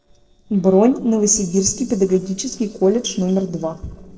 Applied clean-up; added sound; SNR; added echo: neural separator model SepFormer DNS4.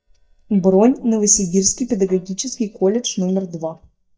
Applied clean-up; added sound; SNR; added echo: neural mask model DeepFilterNet 3.